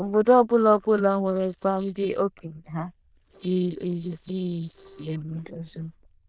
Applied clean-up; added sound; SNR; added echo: neural diffusion model UNIVERSE++.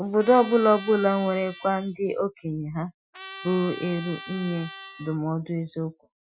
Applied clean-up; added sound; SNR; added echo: classical method Wiener filter.